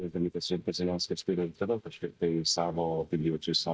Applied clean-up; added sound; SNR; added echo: neural mask model DeepFilterNet 3.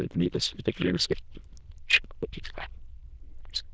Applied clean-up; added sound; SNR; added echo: neural diffusion model UNIVERSE++.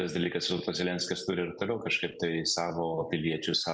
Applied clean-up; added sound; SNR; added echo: none; none; none; none.